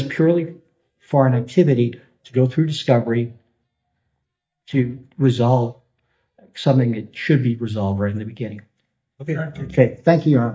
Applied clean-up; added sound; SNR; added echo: neural mask model DeepFilterNet 3.